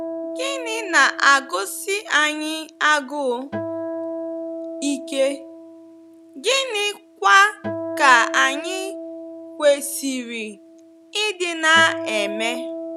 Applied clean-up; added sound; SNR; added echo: none; Acoustic guitar; 10 dB; none.